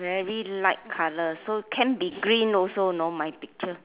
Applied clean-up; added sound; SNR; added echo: none; none; none; none.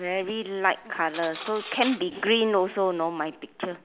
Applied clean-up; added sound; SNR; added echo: none; Cutlery, silverware; 15 dB; none.